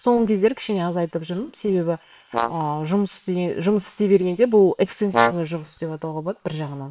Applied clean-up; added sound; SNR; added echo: neural separator model SepFormer WHAM!.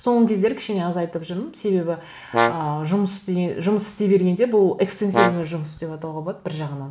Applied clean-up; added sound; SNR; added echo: none; Brass instrument; 3 dB; none.